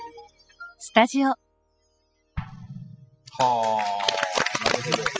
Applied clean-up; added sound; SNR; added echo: classical method spectral subtraction.